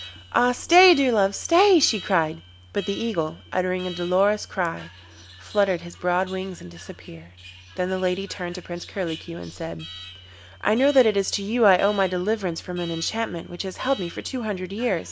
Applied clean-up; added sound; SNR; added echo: none; Alarm; 19 dB; none.